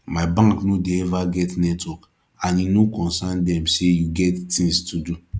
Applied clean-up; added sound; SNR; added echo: none; none; none; none.